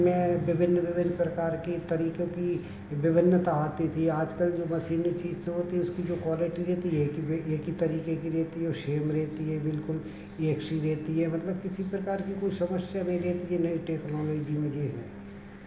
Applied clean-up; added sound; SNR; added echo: none; none; none; reverberation time 1.1 s.